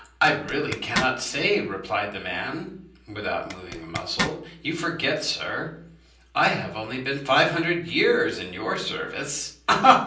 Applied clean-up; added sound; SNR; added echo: none; Zipper (clothing); 8 dB; reverberation time 0.6 s.